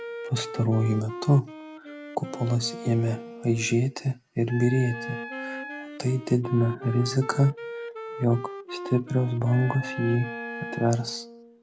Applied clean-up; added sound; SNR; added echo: none; Wind instrument, woodwind instrument + Wind instrument, woodwind instrument; 11 dB; none.